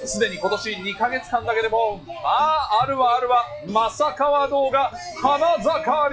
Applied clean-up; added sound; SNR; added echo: classical method log-MMSE.